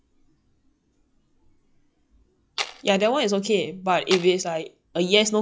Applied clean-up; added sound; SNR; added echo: classical method log-MMSE.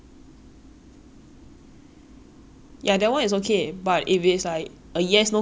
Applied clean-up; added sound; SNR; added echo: none; none; none; none.